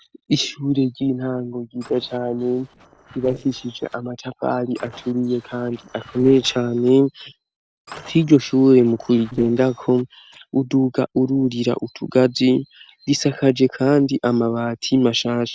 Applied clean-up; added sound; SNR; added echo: neural separator model SepFormer DNS4.